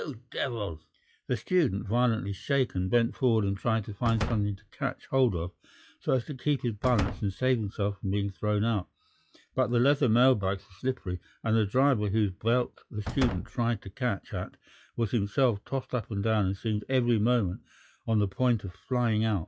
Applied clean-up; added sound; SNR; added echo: classical method log-MMSE.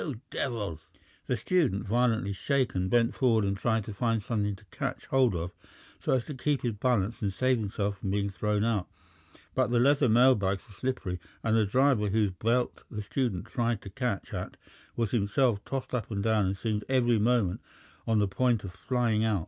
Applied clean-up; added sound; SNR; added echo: none; none; none; none.